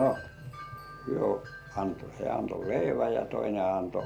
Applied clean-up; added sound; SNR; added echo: none; Wind chime; 19 dB; none.